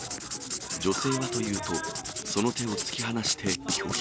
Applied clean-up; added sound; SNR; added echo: none; Writing; 4 dB; none.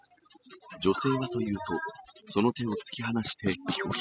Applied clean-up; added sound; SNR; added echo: classical method spectral subtraction.